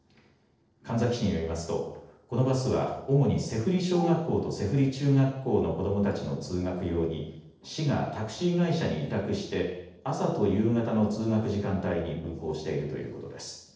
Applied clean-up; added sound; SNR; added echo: neural separator model SepFormer DNS4.